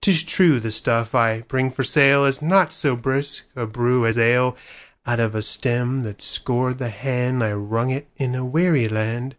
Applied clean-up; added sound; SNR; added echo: none; none; none; none.